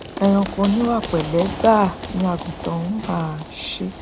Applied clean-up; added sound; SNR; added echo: none; Run; 11 dB; none.